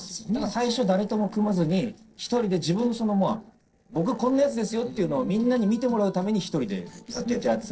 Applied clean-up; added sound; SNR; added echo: neural separator model SepFormer DNS4.